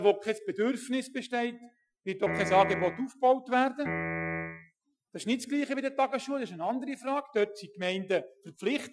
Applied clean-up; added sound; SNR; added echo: classical method Wiener filter.